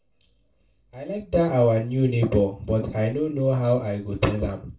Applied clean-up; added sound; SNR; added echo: none; none; none; reverberation time 0.2 s.